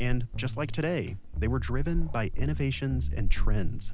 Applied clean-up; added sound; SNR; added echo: none; Meow / Purr; -2 dB; none.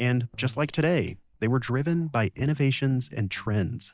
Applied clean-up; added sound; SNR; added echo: neural mask model DeepFilterNet 3.